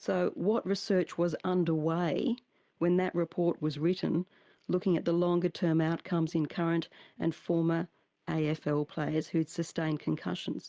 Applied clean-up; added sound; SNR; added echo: none; none; none; none.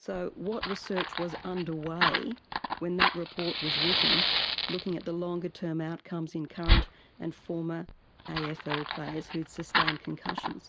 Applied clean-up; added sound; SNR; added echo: none; Fire; -3 dB; none.